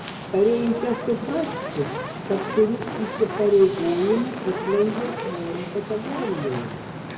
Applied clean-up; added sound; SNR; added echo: none; Fire; 8 dB; reverberation time 1.0 s.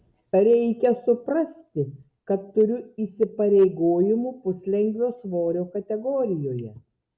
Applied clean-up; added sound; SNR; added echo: none; none; none; none.